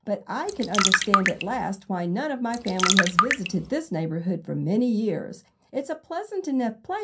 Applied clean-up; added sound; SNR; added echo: none; Trickle, dribble; -2 dB; reverberation time 0.3 s.